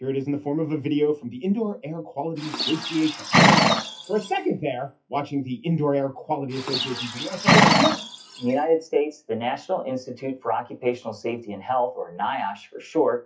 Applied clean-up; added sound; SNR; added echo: classical method WPE with log-MMSE.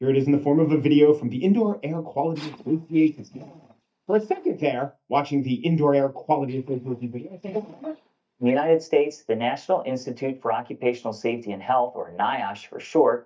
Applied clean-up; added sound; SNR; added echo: neural mask model DeepFilterNet 3.